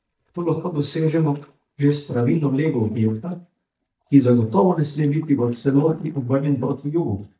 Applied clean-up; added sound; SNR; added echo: neural mask model DeepFilterNet 3.